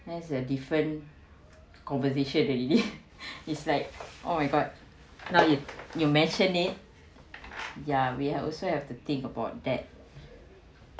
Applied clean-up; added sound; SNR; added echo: none; none; none; none.